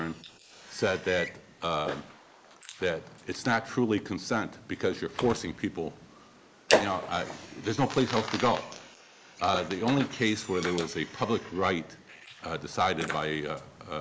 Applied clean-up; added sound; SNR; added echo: neural mask model Resemble Enhance denoiser.